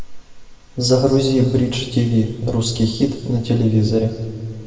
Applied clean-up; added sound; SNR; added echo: none; none; none; reverberation time 1.9 s.